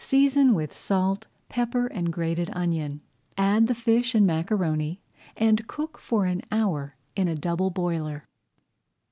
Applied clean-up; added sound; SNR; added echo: none; none; none; none.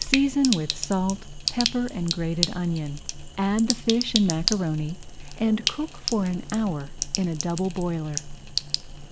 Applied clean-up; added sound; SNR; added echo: none; Sink (filling or washing); 5 dB; none.